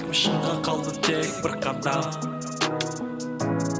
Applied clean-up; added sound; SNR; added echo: none; Bowed string instrument + Bass guitar; 19 dB; none.